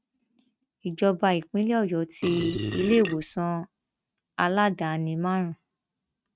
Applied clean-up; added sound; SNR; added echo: neural mask model RNNoise.